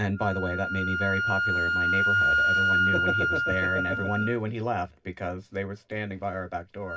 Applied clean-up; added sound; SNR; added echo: none; Wind instrument, woodwind instrument; -3 dB; reverberation time 0.4 s.